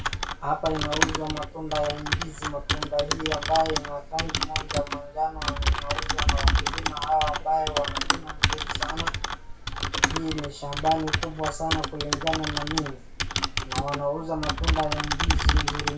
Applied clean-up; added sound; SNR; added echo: none; Typing; -3 dB; reverberation time 0.2 s.